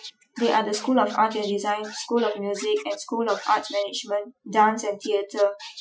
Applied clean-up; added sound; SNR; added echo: classical method Wiener filter.